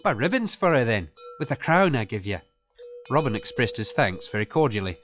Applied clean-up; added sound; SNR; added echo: classical method log-MMSE.